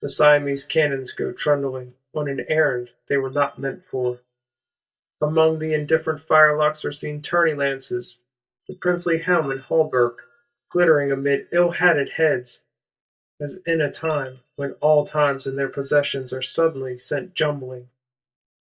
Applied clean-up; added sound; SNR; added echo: neural mask model DeepFilterNet 3.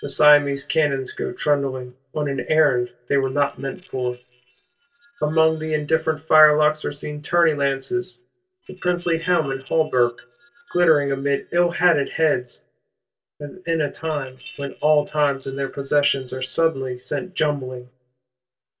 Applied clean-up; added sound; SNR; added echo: neural separator model SepFormer DNS4.